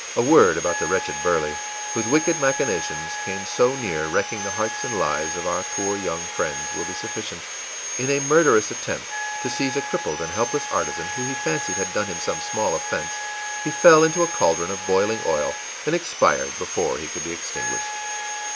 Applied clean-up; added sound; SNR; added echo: none; Wind instrument, woodwind instrument + Sawing; 6 dB; none.